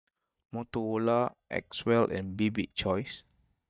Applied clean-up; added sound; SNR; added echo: neural mask model DeepFilterNet 3.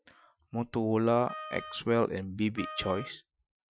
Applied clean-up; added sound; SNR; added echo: classical method Wiener filter.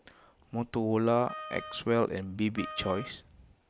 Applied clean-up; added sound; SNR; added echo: none; Wind instrument, woodwind instrument; 14 dB; none.